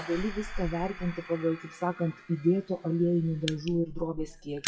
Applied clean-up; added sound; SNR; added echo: classical method WPE with log-MMSE.